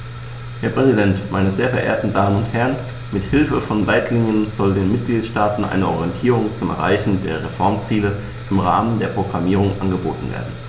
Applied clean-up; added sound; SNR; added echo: none; none; none; none.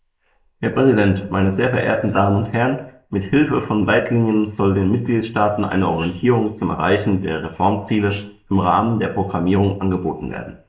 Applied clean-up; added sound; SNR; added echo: neural mask model Resemble Enhance denoiser.